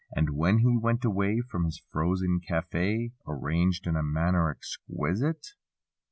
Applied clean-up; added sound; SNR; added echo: none; none; none; none.